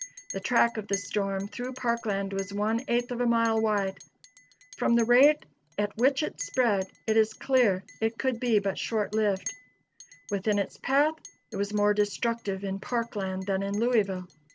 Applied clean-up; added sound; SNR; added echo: none; Chink, clink; 20 dB; none.